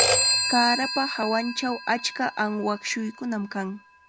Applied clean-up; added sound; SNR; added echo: none; Telephone; 1 dB; none.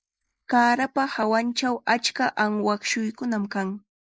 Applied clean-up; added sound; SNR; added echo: neural mask model Resemble Enhance denoiser.